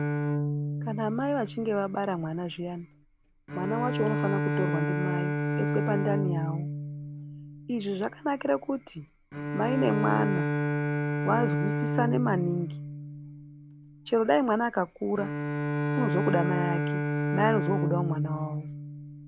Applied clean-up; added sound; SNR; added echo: none; Bowed string instrument; 0 dB; none.